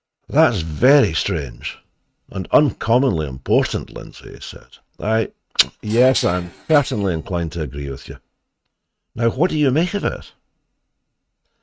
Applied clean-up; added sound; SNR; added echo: neural mask model RNNoise.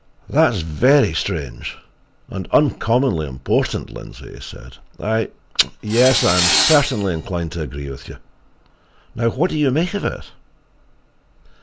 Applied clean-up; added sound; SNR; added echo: none; Tools; 1 dB; none.